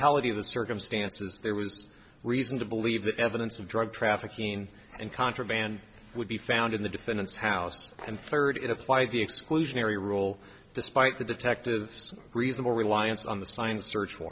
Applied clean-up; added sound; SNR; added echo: none; none; none; none.